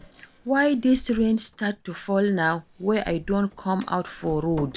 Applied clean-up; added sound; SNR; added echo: none; Door + Fireworks; 19 dB; none.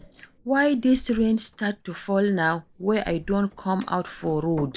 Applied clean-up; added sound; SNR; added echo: neural mask model Resemble Enhance denoiser.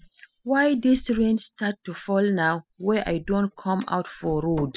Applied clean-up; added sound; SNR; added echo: classical method spectral subtraction.